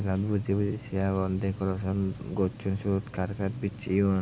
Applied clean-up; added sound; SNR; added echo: none; Tick-tock; 14 dB; none.